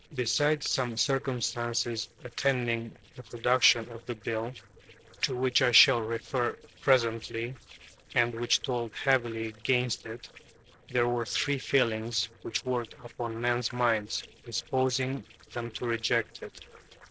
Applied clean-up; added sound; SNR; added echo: neural separator model SepFormer DNS4.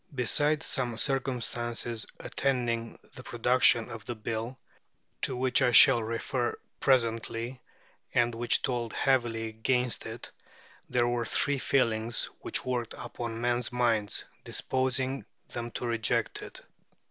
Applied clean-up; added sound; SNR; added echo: none; none; none; none.